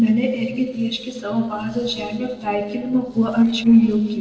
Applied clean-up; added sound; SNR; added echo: neural separator model SepFormer DNS4.